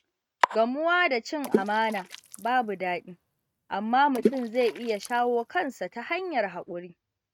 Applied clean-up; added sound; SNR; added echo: neural mask model RNNoise.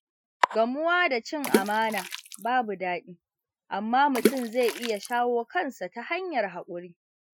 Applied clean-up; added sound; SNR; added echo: classical method Wiener filter.